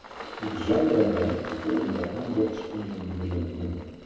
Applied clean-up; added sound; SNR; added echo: none; Engine; 12 dB; reverberation time 1.1 s.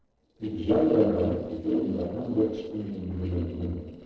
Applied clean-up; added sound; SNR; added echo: neural separator model SepFormer DNS4.